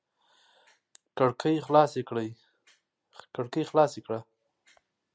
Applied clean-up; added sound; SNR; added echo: none; none; none; none.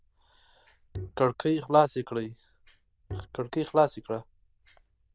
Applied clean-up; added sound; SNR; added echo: neural diffusion model UNIVERSE++.